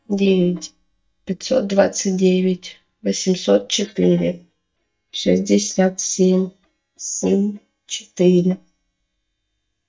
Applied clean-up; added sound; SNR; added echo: neural mask model DeepFilterNet 3.